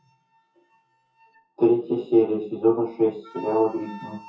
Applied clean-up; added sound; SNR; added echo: classical method WPE with log-MMSE.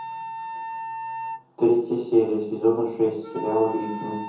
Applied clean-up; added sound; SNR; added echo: none; Wind instrument, woodwind instrument; 11 dB; reverberation time 0.7 s.